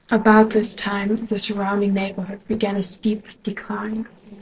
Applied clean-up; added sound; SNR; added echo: neural separator model SepFormer DNS4.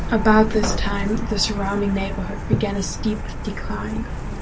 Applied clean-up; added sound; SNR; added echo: none; Truck; 3 dB; none.